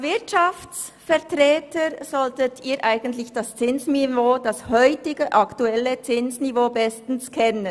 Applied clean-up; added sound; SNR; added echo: none; none; none; none.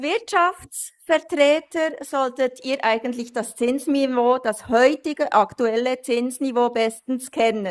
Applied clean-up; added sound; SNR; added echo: neural mask model Resemble Enhance denoiser.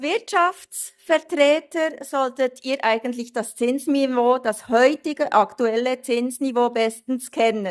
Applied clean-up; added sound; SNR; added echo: neural mask model DeepFilterNet 3.